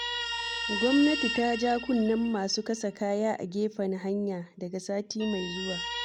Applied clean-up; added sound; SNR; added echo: none; Guitar; 8 dB; none.